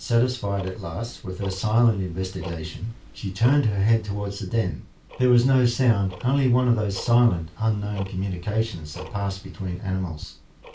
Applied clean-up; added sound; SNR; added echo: none; Tick-tock; 19 dB; reverberation time 0.3 s.